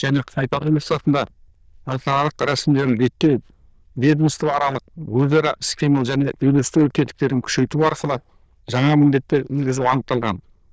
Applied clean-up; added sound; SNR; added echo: neural diffusion model UNIVERSE++.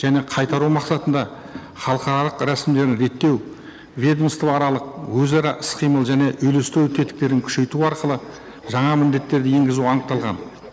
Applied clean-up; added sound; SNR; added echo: none; none; none; none.